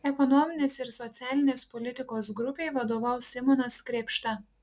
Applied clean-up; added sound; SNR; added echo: none; none; none; none.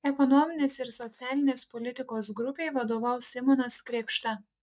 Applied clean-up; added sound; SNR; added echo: neural mask model DeepFilterNet 3.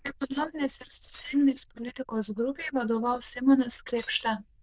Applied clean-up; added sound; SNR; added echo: neural diffusion model UNIVERSE++.